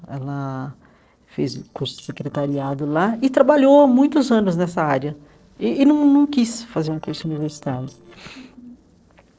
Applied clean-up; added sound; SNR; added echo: neural separator model SepFormer DNS4.